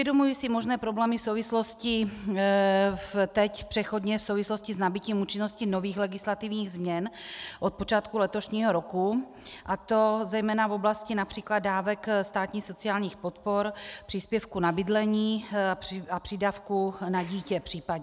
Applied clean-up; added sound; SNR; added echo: none; none; none; none.